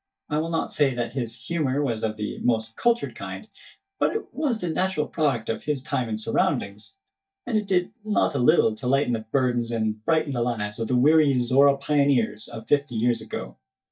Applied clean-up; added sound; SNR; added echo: neural mask model DeepFilterNet 3.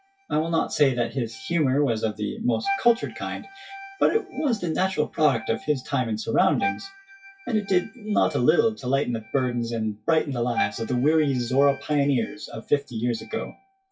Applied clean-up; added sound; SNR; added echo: classical method WPE with log-MMSE.